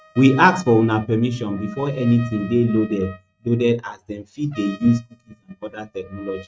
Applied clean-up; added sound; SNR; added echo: neural mask model RNNoise.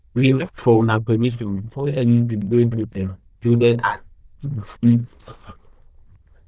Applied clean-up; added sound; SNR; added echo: neural diffusion model UNIVERSE++.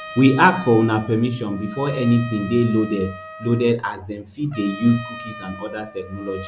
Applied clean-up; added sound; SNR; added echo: none; Trumpet; 16 dB; none.